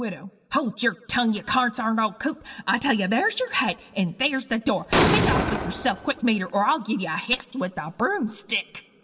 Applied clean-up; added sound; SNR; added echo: none; Explosion; -1 dB; reverberation time 0.6 s.